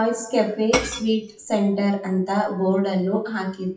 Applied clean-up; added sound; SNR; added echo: classical method WPE with log-MMSE.